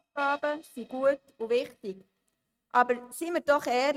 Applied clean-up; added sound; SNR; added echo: neural mask model RNNoise.